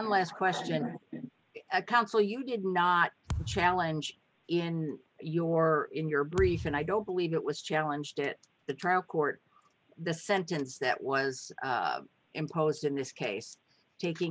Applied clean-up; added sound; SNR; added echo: none; Thump, thud; 10 dB; none.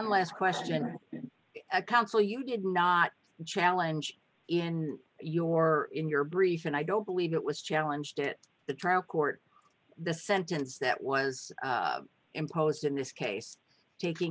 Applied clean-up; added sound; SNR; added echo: none; none; none; none.